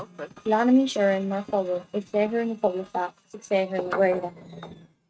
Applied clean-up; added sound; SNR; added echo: neural mask model RNNoise.